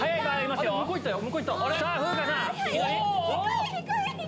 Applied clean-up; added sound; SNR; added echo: none; none; none; none.